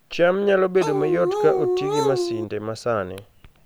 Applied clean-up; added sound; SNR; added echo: none; Dog; 0 dB; none.